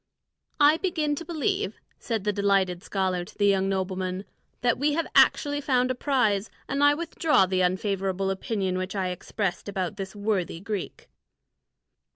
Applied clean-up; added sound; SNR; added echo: none; none; none; none.